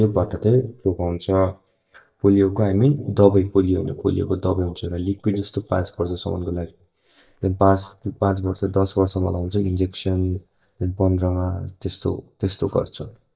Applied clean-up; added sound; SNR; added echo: neural mask model DeepFilterNet 3.